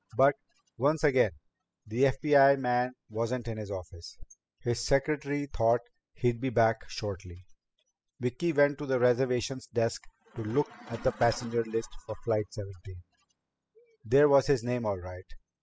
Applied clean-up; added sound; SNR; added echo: classical method spectral subtraction.